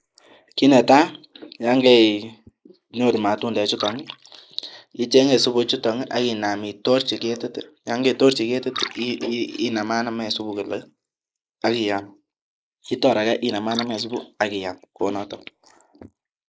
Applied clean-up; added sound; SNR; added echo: neural mask model Resemble Enhance denoiser.